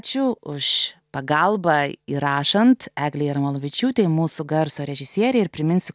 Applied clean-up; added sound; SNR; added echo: none; none; none; none.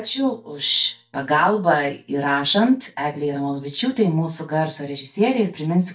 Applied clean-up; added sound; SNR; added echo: neural mask model DeepFilterNet 3.